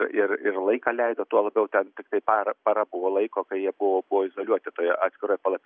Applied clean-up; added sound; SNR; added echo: none; none; none; none.